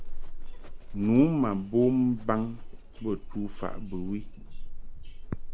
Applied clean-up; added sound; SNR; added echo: none; Livestock, farm animals, working animals; 5 dB; none.